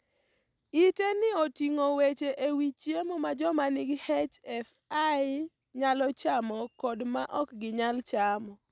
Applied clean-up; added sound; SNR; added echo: none; none; none; none.